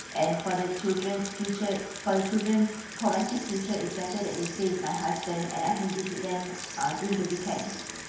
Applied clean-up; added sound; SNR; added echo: none; Sink (filling or washing) / Water tap, faucet; 10 dB; reverberation time 1.0 s.